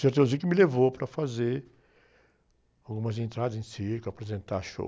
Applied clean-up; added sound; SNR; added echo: none; none; none; none.